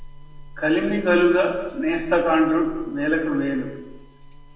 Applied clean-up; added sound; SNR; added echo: none; Buzz; 17 dB; reverberation time 0.8 s.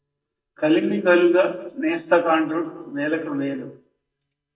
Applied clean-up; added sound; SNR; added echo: neural mask model DeepFilterNet 3.